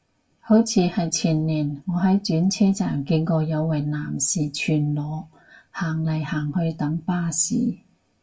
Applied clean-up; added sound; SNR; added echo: none; none; none; reverberation time 0.2 s.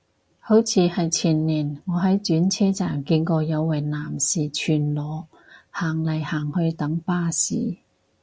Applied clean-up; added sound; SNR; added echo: none; none; none; none.